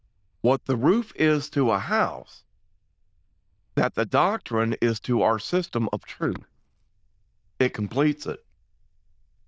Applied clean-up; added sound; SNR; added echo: neural diffusion model UNIVERSE++.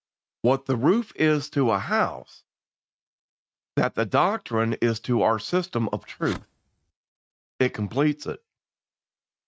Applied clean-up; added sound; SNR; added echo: neural mask model RNNoise.